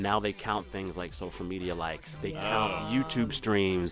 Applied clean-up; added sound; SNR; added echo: none; none; none; none.